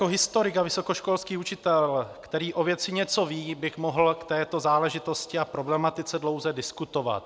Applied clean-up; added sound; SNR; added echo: none; none; none; none.